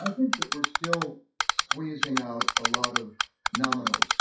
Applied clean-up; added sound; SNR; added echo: classical method WPE with log-MMSE.